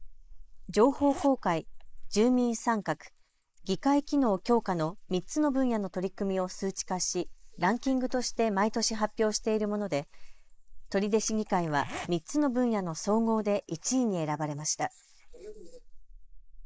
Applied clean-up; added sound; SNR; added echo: neural mask model Resemble Enhance denoiser.